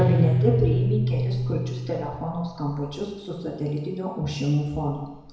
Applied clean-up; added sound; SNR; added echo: none; Guitar; 0 dB; reverberation time 1.0 s.